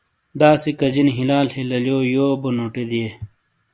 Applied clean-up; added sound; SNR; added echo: none; none; none; none.